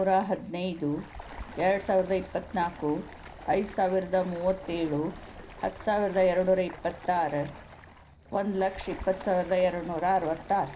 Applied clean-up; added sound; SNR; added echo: none; Stream; 17 dB; reverberation time 0.4 s.